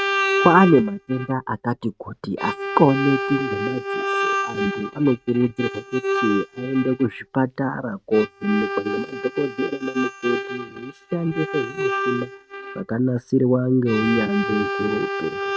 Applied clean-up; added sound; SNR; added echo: neural mask model RNNoise.